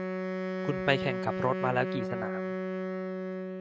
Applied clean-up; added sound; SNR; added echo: neural mask model RNNoise.